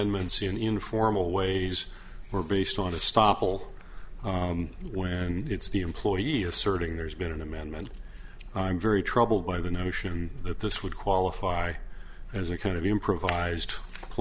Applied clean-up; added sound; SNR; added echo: none; none; none; none.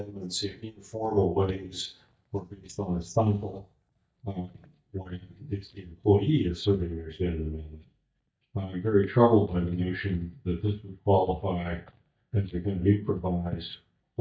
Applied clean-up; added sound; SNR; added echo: neural mask model DeepFilterNet 3.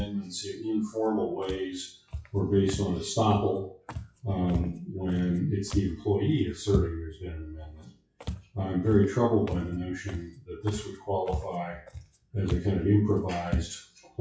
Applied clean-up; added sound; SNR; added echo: classical method WPE with log-MMSE.